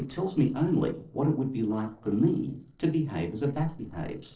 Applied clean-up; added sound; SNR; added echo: neural separator model SepFormer DNS4.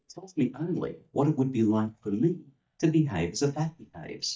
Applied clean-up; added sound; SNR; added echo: neural mask model DeepFilterNet 3.